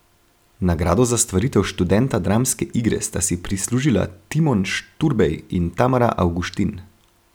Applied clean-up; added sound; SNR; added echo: none; none; none; none.